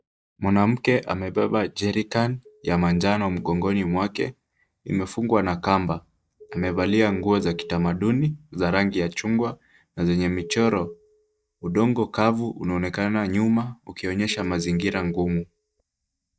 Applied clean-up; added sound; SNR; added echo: neural mask model DeepFilterNet 3.